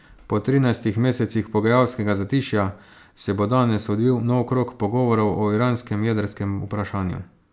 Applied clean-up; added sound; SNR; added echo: none; none; none; none.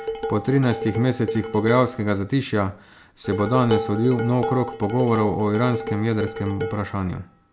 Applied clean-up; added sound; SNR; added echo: none; Dishes, pots, and pans; 8 dB; none.